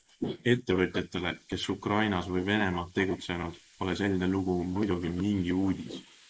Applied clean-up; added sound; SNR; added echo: neural mask model Resemble Enhance denoiser.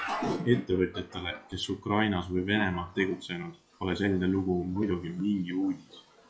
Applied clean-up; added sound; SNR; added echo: classical method log-MMSE.